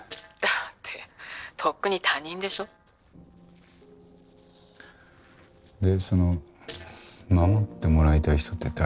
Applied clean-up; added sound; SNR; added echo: neural separator model SepFormer DNS4.